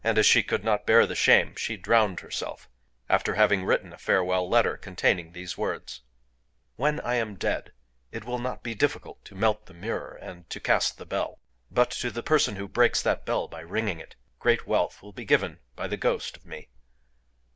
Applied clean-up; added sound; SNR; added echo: none; none; none; none.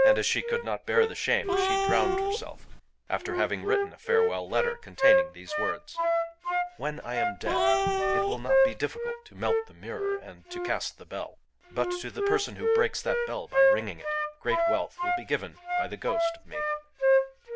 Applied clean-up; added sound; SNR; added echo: none; Wind instrument, woodwind instrument + Cat; -5 dB; none.